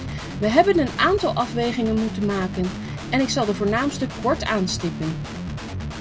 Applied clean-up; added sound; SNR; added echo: none; Guitar; 8 dB; none.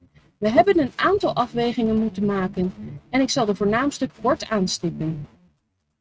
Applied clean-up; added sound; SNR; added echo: neural mask model RNNoise.